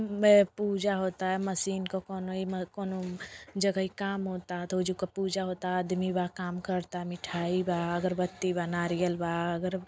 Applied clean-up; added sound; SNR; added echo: none; none; none; none.